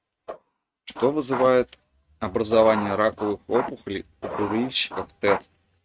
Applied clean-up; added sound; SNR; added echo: neural mask model RNNoise.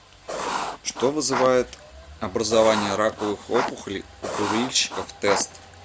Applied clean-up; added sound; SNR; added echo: none; Writing; 6 dB; none.